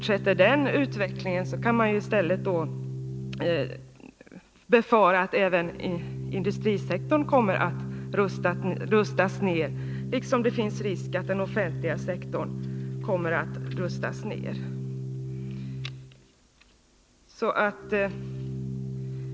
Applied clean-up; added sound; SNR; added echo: none; Organ; 7 dB; none.